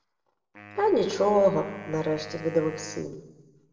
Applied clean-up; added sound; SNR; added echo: none; Wind instrument, woodwind instrument; 17 dB; reverberation time 0.7 s.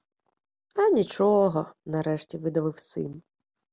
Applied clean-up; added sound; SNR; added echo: none; none; none; none.